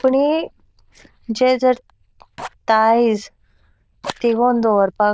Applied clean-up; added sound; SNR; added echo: neural diffusion model UNIVERSE++.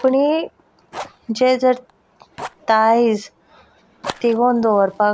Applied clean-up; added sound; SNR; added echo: none; Fire; 19 dB; none.